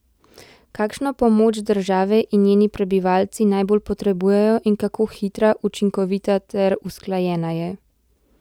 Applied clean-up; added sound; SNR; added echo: none; none; none; none.